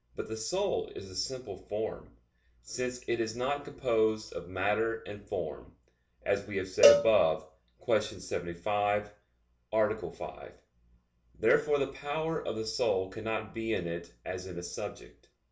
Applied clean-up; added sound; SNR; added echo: none; Cowbell; -3 dB; reverberation time 0.3 s.